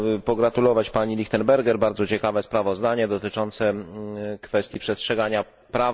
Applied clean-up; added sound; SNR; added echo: none; none; none; none.